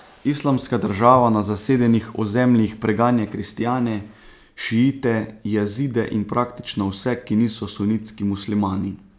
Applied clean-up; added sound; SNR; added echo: none; none; none; none.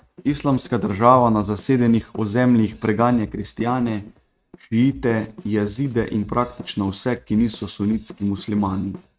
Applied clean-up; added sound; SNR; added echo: neural mask model RNNoise.